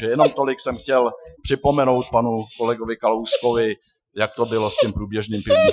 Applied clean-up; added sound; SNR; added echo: classical method Wiener filter.